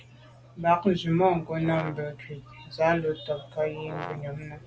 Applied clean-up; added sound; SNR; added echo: none; Brass instrument; 12 dB; none.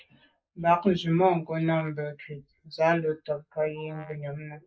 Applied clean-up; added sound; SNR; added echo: neural mask model Resemble Enhance denoiser.